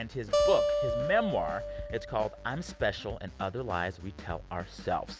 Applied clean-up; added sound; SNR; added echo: none; Acoustic guitar; -1 dB; none.